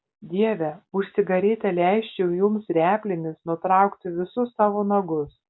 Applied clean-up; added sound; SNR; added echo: none; none; none; none.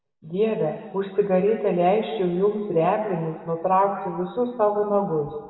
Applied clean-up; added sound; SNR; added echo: none; none; none; reverberation time 1.8 s.